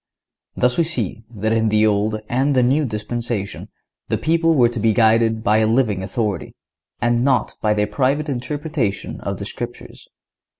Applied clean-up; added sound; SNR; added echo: none; none; none; none.